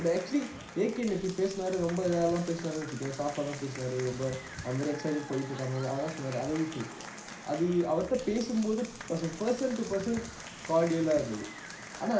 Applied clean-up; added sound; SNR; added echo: none; Applause / Crowd; 14 dB; reverberation time 0.5 s.